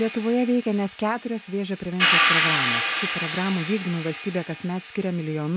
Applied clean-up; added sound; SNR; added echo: none; Hi-hat; -1 dB; none.